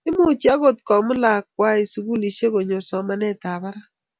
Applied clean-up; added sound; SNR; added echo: none; none; none; none.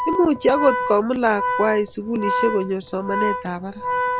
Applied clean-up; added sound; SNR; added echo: none; Organ; 4 dB; none.